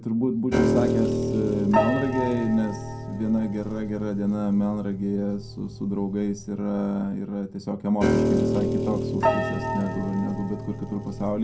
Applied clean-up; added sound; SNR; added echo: none; Piano; 1 dB; reverberation time 0.2 s.